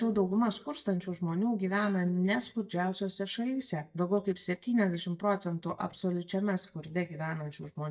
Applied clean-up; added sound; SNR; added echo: neural mask model DeepFilterNet 3.